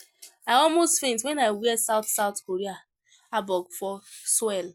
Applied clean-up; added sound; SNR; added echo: none; none; none; none.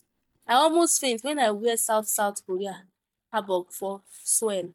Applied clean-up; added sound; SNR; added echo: neural mask model DeepFilterNet 3.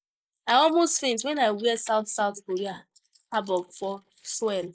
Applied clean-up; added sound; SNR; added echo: neural mask model Resemble Enhance denoiser.